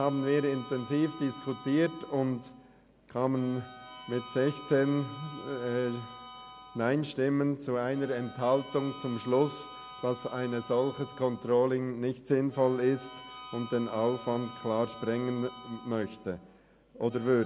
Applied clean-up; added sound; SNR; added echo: none; Harmonica; 17 dB; none.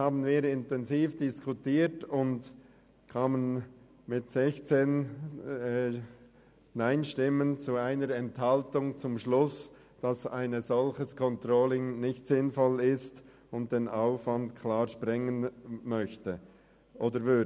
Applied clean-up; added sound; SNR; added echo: none; none; none; none.